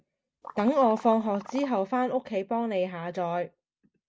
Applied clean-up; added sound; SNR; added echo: none; Liquid; 16 dB; none.